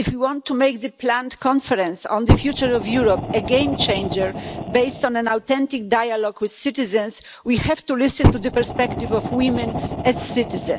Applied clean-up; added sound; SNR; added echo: none; Fire; 5 dB; none.